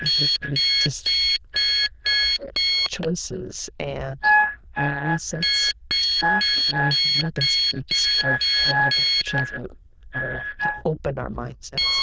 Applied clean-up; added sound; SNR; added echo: neural diffusion model UNIVERSE++.